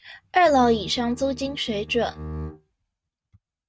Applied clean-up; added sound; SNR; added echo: neural mask model RNNoise.